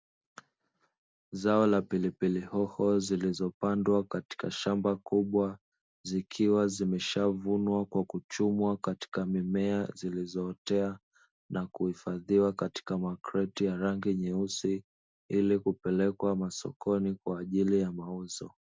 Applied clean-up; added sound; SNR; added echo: none; none; none; none.